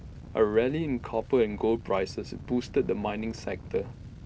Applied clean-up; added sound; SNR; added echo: none; Engine starting; 14 dB; none.